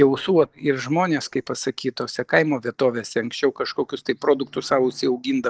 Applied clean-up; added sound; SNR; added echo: neural mask model DeepFilterNet 3.